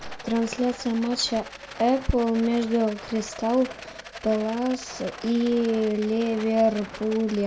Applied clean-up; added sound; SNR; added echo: none; Rattle; 16 dB; none.